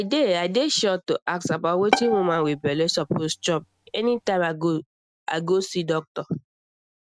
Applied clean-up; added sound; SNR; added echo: neural mask model RNNoise.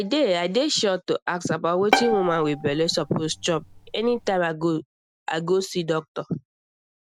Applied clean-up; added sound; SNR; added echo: none; Bowed string instrument; 5 dB; none.